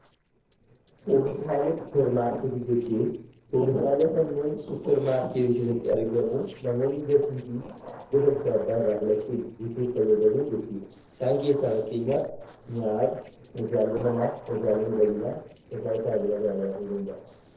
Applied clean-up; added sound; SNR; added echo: neural separator model SepFormer DNS4.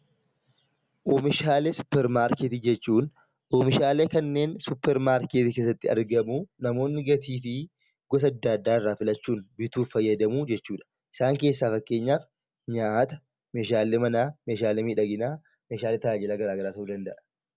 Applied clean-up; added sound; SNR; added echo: none; none; none; none.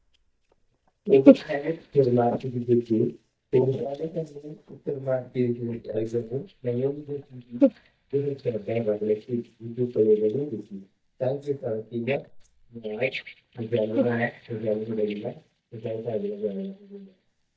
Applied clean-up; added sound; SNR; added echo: neural mask model DeepFilterNet 3.